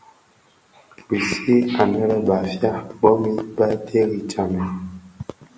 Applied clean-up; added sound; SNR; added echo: none; none; none; none.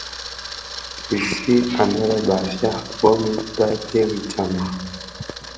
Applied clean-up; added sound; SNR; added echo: none; Camera; 12 dB; none.